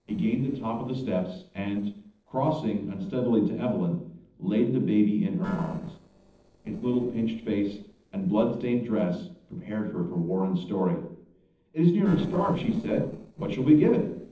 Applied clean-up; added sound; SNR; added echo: neural separator model SepFormer DNS4.